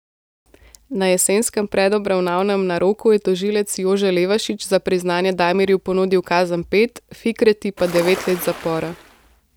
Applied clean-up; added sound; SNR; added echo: none; Ocean; 13 dB; none.